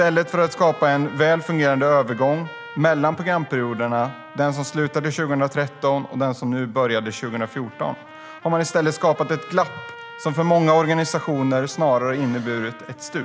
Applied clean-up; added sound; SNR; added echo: none; Trumpet; 18 dB; none.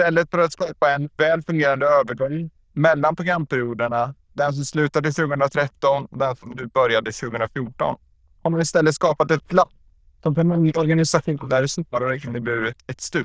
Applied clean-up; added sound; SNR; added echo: neural diffusion model UNIVERSE++.